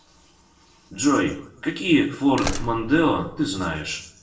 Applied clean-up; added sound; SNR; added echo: none; Slam; 13 dB; reverberation time 0.6 s.